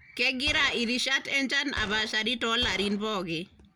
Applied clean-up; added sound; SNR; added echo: none; Gunshot, gunfire; 14 dB; none.